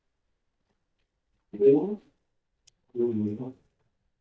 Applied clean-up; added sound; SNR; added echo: neural mask model DeepFilterNet 3.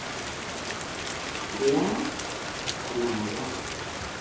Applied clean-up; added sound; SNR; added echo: none; Rain; 1 dB; reverberation time 2.7 s.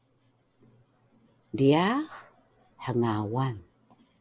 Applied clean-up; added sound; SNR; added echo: none; none; none; none.